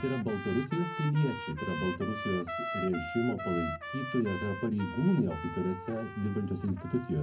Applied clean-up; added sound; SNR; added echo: none; Trumpet; 8 dB; reverberation time 0.3 s.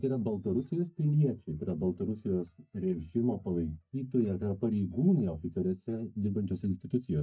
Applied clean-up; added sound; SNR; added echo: neural mask model DeepFilterNet 3.